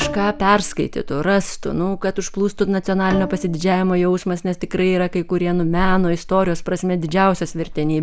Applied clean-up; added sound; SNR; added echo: none; Bowed string instrument; 14 dB; none.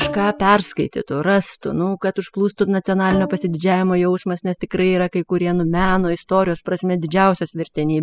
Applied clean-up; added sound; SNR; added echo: classical method spectral subtraction.